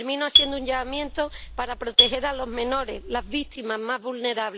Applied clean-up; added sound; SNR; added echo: none; Marimba, xylophone; -3 dB; none.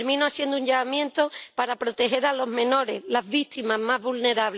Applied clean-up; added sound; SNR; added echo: none; none; none; none.